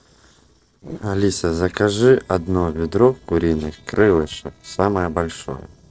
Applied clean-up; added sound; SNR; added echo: neural separator model SepFormer DNS4.